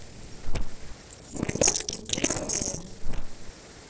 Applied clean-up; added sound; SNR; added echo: neural separator model SepFormer DNS4.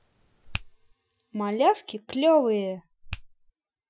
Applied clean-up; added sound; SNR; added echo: classical method Wiener filter.